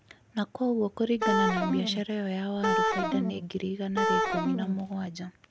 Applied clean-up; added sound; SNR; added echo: none; Wind instrument, woodwind instrument; -1 dB; none.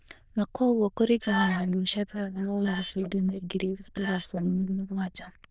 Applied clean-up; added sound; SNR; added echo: neural diffusion model UNIVERSE++.